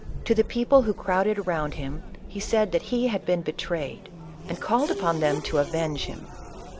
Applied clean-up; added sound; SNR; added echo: none; Race car, auto racing / Accelerating, revving, vroom; 10 dB; none.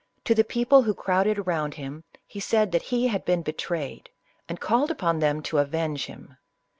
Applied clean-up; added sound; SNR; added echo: none; none; none; none.